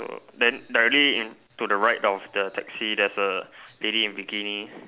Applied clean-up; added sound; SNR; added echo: none; none; none; none.